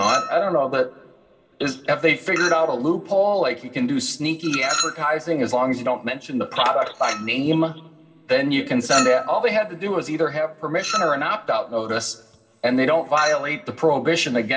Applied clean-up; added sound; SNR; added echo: none; Chink, clink; 11 dB; reverberation time 0.4 s.